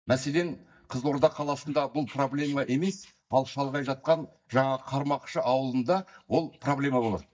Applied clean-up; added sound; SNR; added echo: neural mask model DeepFilterNet 3.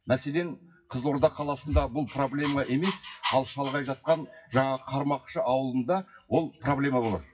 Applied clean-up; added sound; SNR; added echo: classical method WPE with log-MMSE.